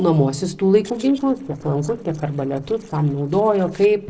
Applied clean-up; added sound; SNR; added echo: neural separator model SepFormer DNS4.